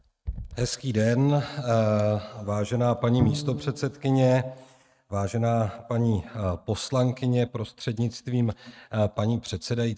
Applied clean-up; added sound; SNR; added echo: neural mask model RNNoise.